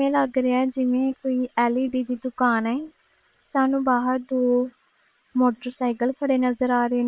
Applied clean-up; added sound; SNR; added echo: neural separator model SepFormer WHAM!.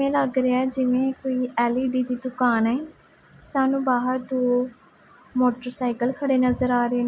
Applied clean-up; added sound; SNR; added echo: none; none; none; none.